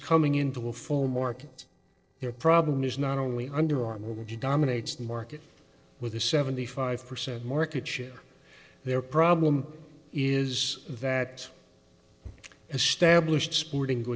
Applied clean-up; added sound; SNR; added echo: neural separator model SepFormer DNS4.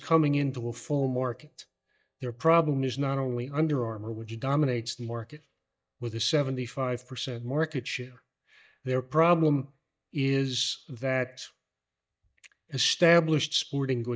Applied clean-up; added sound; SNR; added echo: neural mask model DeepFilterNet 3.